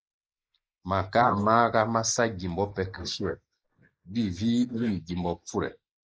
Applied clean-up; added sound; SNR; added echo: neural mask model Resemble Enhance denoiser.